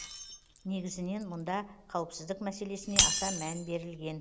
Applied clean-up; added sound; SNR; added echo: none; Shatter; -1 dB; none.